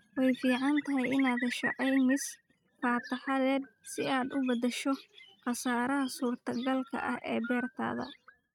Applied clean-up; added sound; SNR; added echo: neural mask model RNNoise.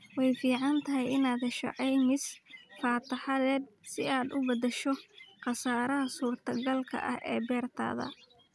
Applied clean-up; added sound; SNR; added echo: none; none; none; none.